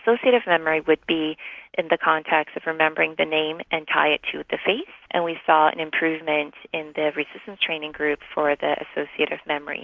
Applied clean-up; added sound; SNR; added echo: none; none; none; none.